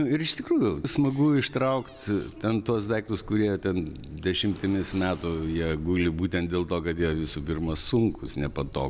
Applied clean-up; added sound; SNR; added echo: none; Door; 18 dB; none.